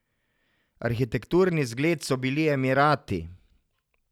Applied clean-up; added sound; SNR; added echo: none; none; none; none.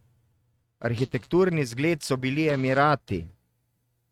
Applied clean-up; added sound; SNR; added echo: neural mask model RNNoise.